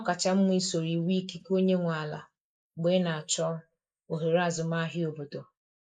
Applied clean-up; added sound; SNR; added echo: neural mask model Resemble Enhance denoiser.